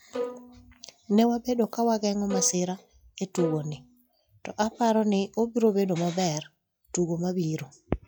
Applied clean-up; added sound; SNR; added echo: classical method log-MMSE.